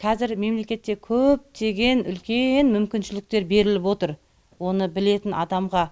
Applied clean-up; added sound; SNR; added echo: none; none; none; none.